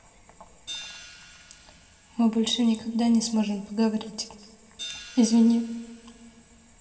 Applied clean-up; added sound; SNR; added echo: none; Hi-hat; 20 dB; reverberation time 1.8 s.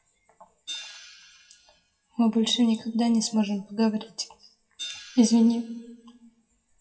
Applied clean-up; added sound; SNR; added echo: classical method WPE with log-MMSE.